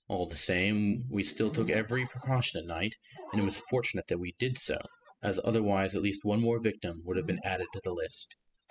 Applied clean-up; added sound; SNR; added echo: classical method spectral subtraction.